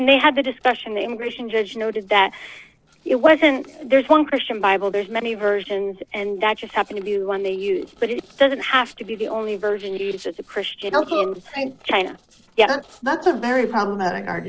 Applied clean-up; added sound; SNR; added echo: neural separator model SepFormer DNS4.